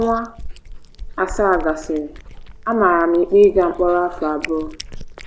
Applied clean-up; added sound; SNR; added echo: none; Cat; 13 dB; none.